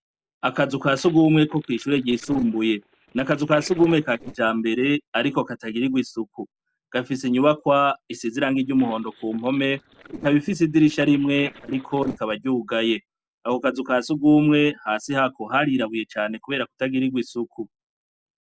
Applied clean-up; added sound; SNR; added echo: neural separator model SepFormer DNS4.